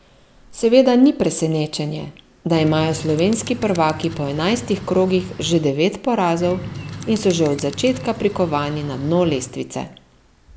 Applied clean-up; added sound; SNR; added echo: none; Bird; 13 dB; none.